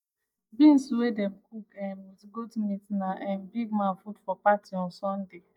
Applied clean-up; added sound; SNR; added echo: neural mask model DeepFilterNet 3.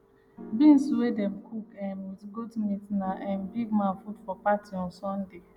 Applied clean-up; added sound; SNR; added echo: none; Piano; 20 dB; none.